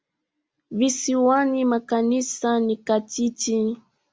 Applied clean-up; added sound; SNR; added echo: none; none; none; none.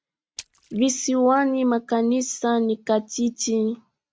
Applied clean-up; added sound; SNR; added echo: neural mask model RNNoise.